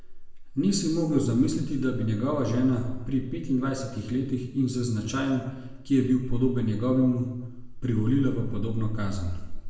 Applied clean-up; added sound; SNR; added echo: none; none; none; reverberation time 1.0 s.